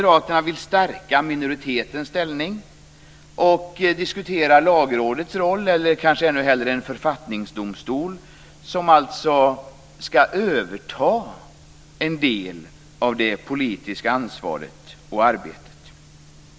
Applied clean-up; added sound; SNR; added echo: none; none; none; none.